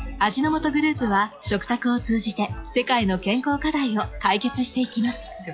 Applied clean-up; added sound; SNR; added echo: classical method log-MMSE.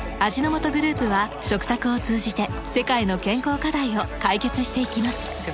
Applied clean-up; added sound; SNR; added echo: none; Fill (with liquid); 18 dB; none.